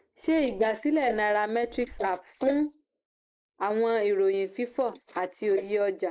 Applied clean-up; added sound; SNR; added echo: neural mask model Resemble Enhance denoiser.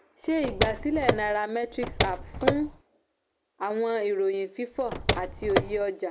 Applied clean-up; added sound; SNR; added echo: none; Car; 0 dB; none.